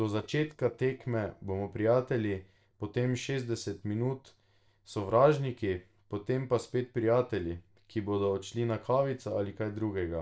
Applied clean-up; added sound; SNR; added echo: neural separator model SepFormer DNS4.